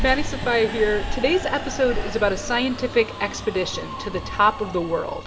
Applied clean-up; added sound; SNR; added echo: none; Subway, metro, underground; 6 dB; reverberation time 0.5 s.